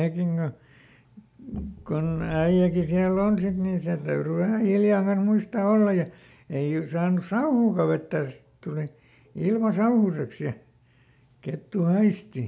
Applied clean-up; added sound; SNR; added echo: none; none; none; none.